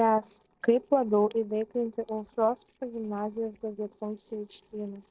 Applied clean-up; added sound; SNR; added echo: neural separator model SepFormer DNS4.